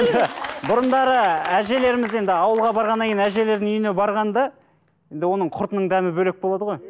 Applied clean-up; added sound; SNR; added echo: none; none; none; none.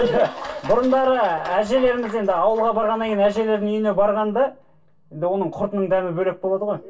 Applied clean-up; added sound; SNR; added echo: none; none; none; reverberation time 0.1 s.